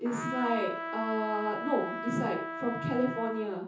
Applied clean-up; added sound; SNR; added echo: none; Trumpet; 6 dB; reverberation time 0.6 s.